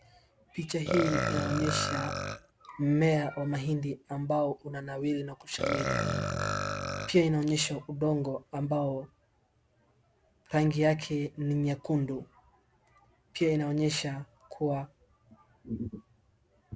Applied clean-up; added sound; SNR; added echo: none; Burping, eructation; 2 dB; none.